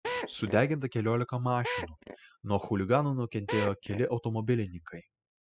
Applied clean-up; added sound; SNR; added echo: classical method spectral subtraction.